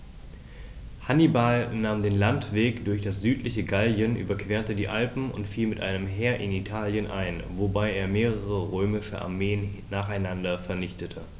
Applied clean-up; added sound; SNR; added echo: none; none; none; none.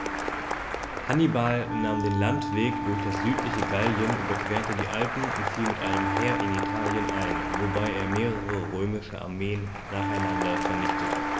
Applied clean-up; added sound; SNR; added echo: none; Wind instrument, woodwind instrument + Applause; 1 dB; none.